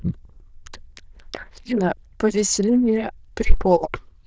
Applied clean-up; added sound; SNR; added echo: neural diffusion model UNIVERSE++.